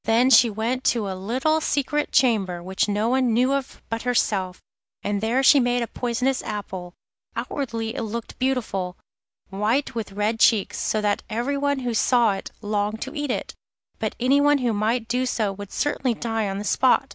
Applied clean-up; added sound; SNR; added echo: none; none; none; none.